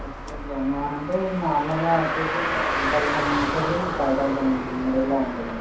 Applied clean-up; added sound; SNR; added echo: none; Car; 2 dB; reverberation time 0.7 s.